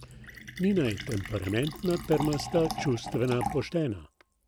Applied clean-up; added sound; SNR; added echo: none; Fill (with liquid); 9 dB; none.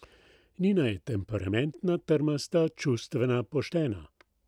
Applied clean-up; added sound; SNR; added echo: none; none; none; none.